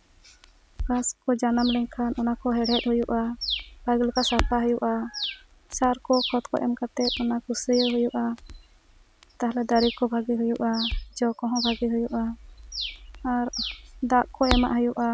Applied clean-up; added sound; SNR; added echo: none; Crackle; 12 dB; none.